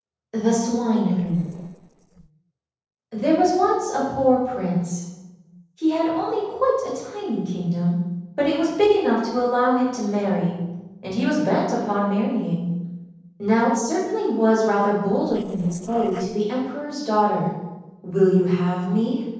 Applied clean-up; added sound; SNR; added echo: neural separator model SepFormer DNS4.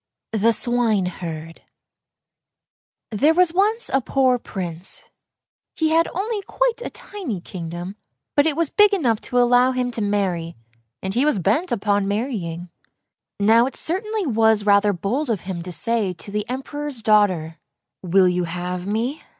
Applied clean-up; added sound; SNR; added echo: none; none; none; none.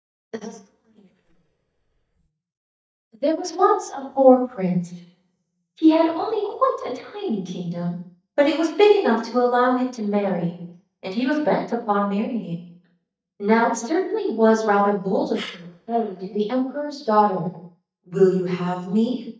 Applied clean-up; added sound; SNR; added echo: neural mask model DeepFilterNet 3.